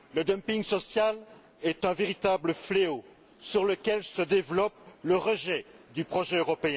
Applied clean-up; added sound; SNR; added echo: none; none; none; none.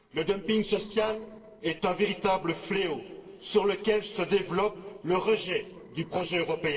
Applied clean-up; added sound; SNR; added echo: neural separator model SepFormer DNS4.